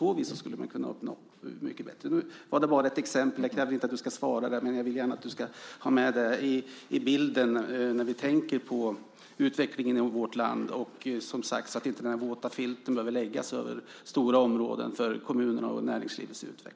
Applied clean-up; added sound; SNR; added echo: none; none; none; none.